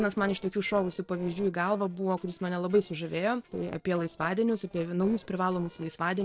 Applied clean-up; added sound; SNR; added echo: neural separator model SepFormer DNS4.